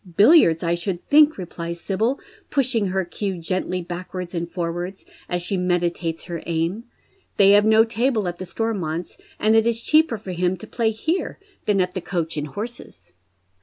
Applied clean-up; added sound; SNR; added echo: none; none; none; none.